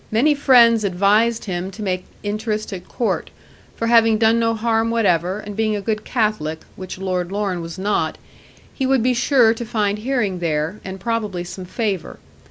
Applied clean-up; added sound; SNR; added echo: none; none; none; none.